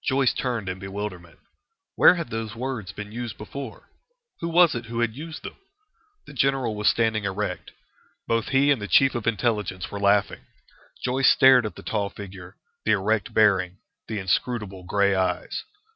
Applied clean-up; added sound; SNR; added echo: none; none; none; none.